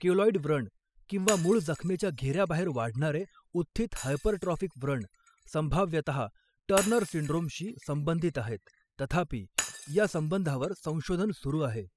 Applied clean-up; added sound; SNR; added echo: classical method spectral subtraction.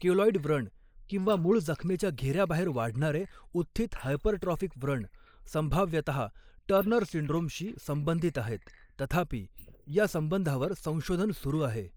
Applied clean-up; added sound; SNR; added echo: neural mask model Resemble Enhance denoiser.